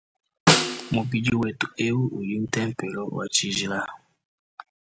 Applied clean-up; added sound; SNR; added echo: none; Snare drum; -3 dB; none.